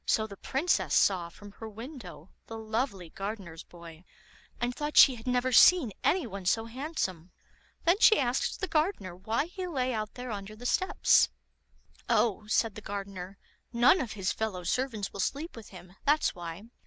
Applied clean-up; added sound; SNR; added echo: none; none; none; none.